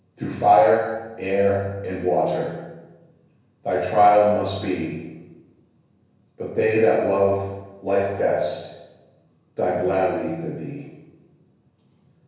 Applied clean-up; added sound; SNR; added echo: none; none; none; reverberation time 1.0 s.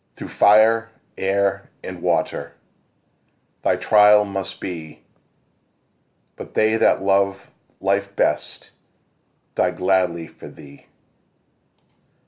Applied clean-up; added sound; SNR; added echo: none; none; none; none.